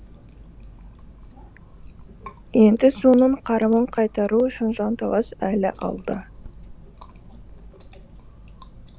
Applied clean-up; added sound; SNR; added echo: none; Chewing, mastication; 20 dB; none.